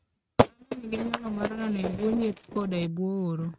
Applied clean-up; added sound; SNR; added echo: neural mask model RNNoise.